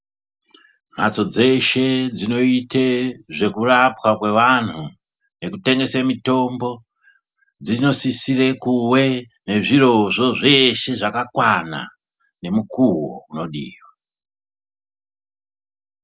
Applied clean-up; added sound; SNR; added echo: none; none; none; none.